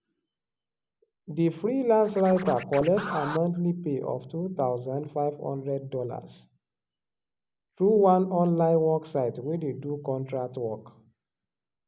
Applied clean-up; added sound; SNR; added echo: none; Scratching (performance technique); 9 dB; none.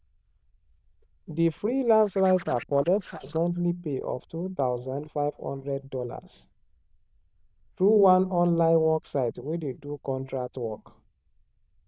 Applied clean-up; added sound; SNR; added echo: neural diffusion model UNIVERSE++.